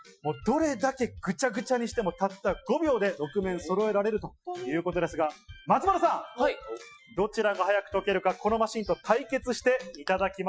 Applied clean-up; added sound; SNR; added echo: classical method Wiener filter.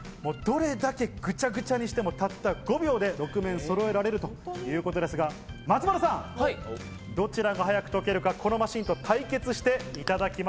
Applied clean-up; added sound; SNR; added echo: none; Car; 19 dB; none.